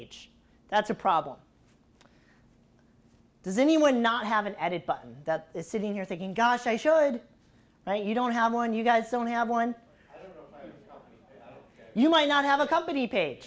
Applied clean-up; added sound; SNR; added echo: none; none; none; none.